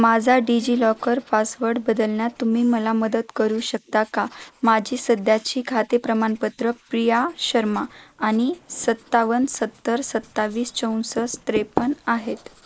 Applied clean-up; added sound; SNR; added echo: neural mask model Resemble Enhance denoiser.